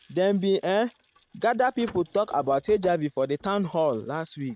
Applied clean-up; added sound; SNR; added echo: neural mask model RNNoise.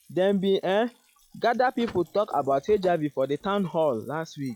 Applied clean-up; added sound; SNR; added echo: classical method log-MMSE.